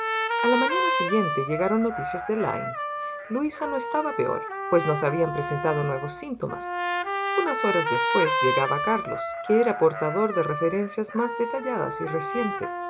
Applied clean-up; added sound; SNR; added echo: none; Trumpet; 2 dB; none.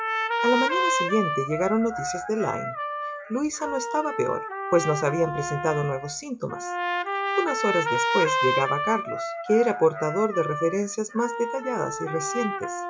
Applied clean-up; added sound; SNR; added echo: classical method log-MMSE.